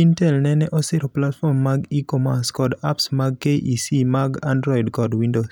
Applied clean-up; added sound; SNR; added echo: none; none; none; none.